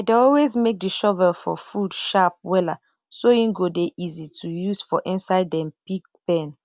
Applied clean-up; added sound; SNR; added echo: none; none; none; none.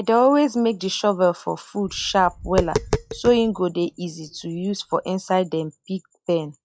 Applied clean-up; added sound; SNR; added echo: classical method log-MMSE.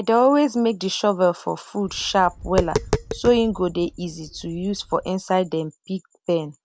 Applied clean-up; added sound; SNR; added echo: none; Tap; 9 dB; none.